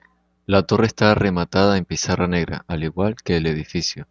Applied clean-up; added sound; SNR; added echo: none; none; none; none.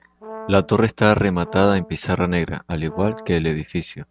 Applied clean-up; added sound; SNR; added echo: none; Brass instrument; 18 dB; none.